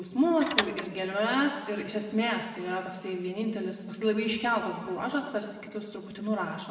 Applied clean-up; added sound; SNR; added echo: none; Tools; -4 dB; reverberation time 1.9 s.